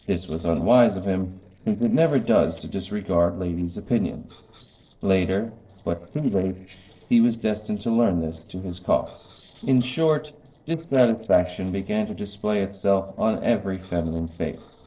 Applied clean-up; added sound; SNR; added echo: neural separator model SepFormer DNS4.